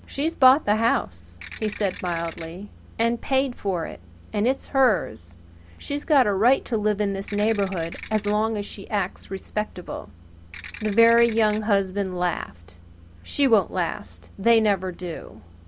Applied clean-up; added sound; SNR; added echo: none; Ratchet, pawl / Percussion; 15 dB; none.